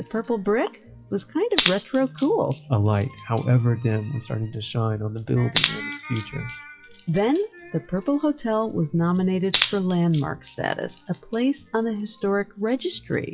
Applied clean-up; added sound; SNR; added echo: classical method WPE with log-MMSE.